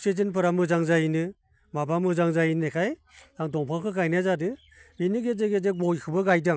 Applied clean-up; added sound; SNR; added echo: none; none; none; none.